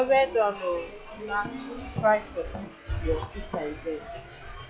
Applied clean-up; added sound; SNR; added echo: classical method log-MMSE.